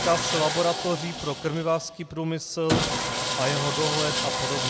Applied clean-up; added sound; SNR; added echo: none; Sawing; 1 dB; none.